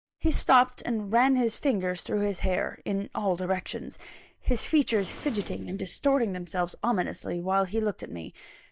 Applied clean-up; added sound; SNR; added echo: neural mask model DeepFilterNet 3.